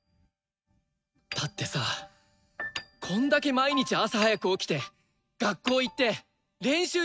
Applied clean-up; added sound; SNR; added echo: neural mask model RNNoise.